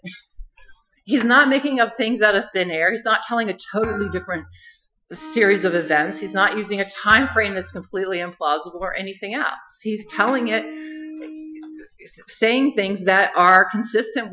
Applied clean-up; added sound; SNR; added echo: classical method Wiener filter.